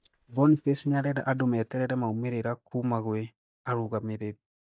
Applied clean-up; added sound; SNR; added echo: neural mask model DeepFilterNet 3.